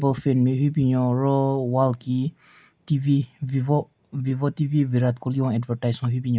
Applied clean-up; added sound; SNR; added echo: none; none; none; none.